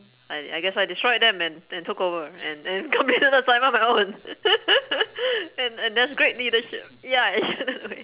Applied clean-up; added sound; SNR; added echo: none; none; none; none.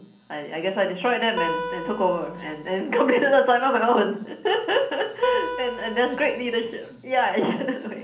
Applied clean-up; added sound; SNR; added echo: none; Acoustic guitar; 8 dB; reverberation time 0.6 s.